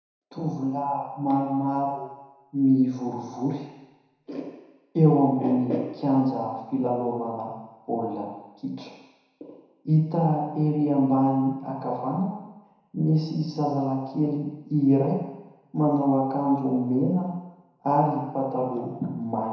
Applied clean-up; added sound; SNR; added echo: none; none; none; reverberation time 1.0 s.